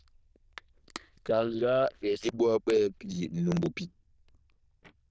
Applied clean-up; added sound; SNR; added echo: neural diffusion model UNIVERSE++.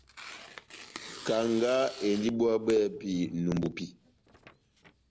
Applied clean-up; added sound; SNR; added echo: none; Tearing; 16 dB; none.